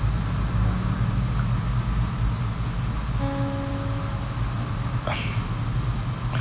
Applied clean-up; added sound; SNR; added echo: none; Acoustic guitar; 15 dB; none.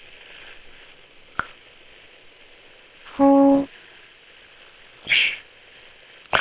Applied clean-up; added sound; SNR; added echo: neural separator model SepFormer WHAM!.